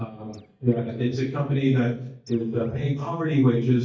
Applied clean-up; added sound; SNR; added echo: neural mask model DeepFilterNet 3.